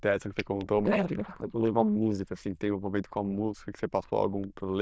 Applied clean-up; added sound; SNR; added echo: neural diffusion model UNIVERSE++.